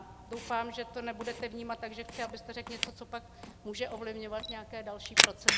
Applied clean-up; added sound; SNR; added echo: none; Camera; -5 dB; none.